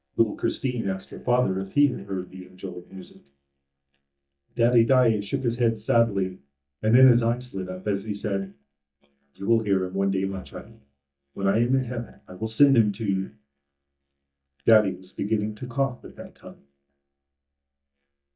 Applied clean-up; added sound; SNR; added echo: neural mask model DeepFilterNet 3.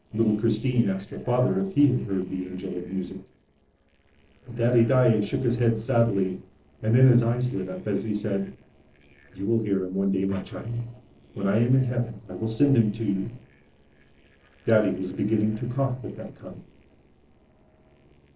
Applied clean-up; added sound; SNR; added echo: neural separator model SepFormer DNS4.